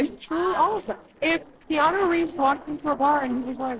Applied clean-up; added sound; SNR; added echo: neural separator model SepFormer DNS4.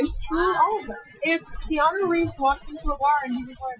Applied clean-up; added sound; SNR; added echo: classical method Wiener filter.